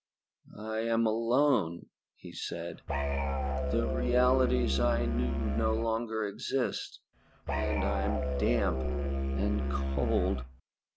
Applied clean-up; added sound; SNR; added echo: none; Musical instrument; -1 dB; none.